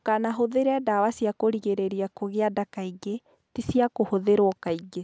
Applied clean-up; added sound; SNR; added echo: none; none; none; none.